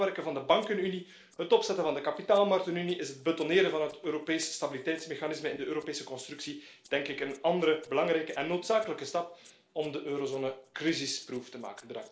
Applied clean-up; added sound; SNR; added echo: neural separator model SepFormer DNS4.